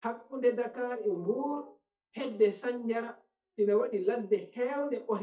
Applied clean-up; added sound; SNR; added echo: neural mask model DeepFilterNet 3.